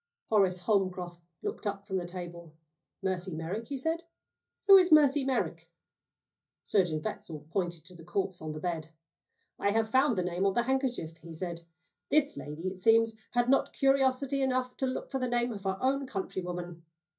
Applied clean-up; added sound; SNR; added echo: neural mask model DeepFilterNet 3.